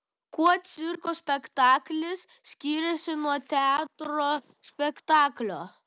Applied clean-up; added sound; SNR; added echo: none; none; none; none.